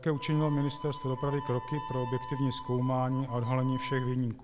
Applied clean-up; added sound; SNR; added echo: none; Harmonica; 10 dB; none.